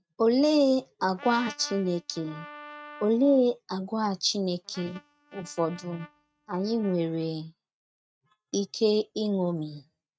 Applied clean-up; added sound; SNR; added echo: neural mask model RNNoise.